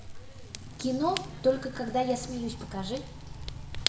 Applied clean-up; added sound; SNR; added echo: none; Fire / Rain; 6 dB; reverberation time 0.8 s.